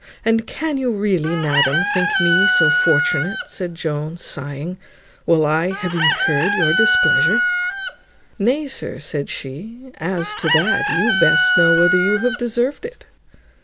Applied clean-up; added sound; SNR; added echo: none; Chicken, rooster; 0 dB; none.